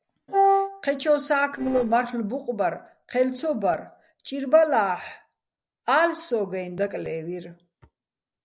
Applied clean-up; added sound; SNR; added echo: neural separator model SepFormer DNS4.